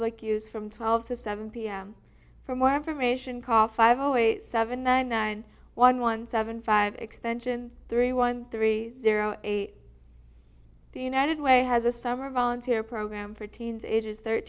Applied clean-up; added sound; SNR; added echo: none; none; none; none.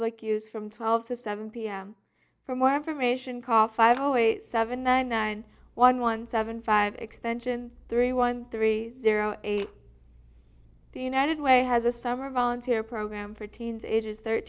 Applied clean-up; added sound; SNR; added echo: neural mask model DeepFilterNet 3.